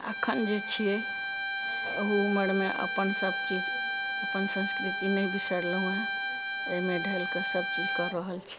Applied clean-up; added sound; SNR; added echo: none; Bowed string instrument; 1 dB; none.